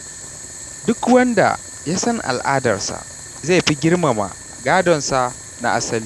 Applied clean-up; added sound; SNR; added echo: none; Boiling; 15 dB; none.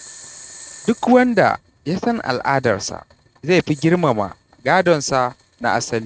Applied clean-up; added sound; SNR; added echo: neural mask model RNNoise.